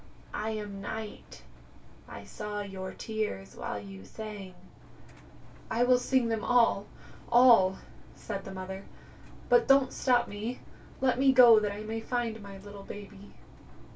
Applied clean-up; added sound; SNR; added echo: none; Engine; 20 dB; reverberation time 0.2 s.